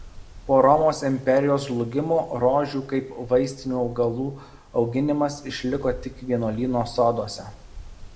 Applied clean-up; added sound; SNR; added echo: none; Wind; 20 dB; reverberation time 0.6 s.